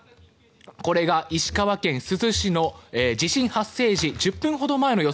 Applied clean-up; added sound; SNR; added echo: none; none; none; none.